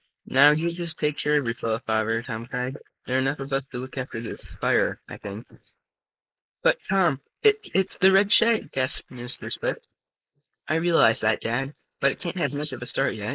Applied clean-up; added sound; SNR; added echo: neural mask model Resemble Enhance denoiser.